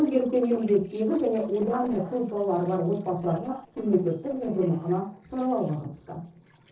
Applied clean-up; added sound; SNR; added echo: neural separator model SepFormer DNS4.